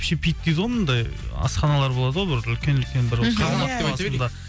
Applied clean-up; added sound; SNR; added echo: none; none; none; none.